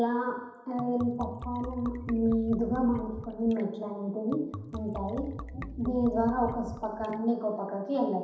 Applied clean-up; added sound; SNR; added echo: none; Liquid; 11 dB; reverberation time 0.9 s.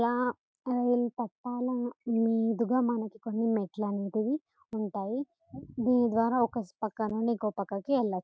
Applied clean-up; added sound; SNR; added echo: none; none; none; none.